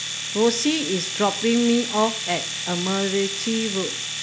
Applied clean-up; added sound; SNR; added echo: none; Domestic sounds, home sounds; 5 dB; none.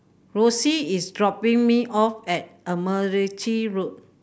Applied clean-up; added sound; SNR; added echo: none; none; none; none.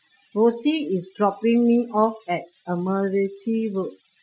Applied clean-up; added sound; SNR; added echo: classical method Wiener filter.